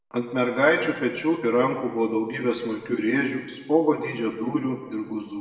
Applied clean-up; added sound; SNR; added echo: none; none; none; reverberation time 1.2 s.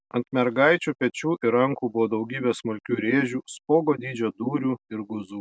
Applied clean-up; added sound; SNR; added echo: none; none; none; none.